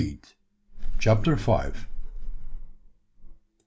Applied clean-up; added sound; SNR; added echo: none; none; none; none.